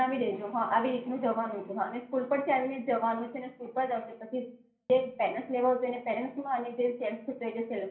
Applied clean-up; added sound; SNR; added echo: none; none; none; reverberation time 0.6 s.